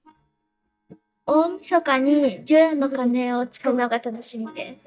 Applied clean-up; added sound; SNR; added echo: neural mask model DeepFilterNet 3.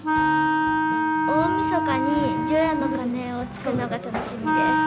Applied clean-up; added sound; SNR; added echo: none; Wind instrument, woodwind instrument; -4 dB; none.